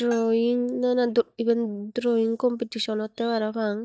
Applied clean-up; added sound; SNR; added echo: neural mask model DeepFilterNet 3.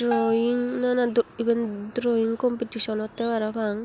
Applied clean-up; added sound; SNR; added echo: none; Bell; 12 dB; none.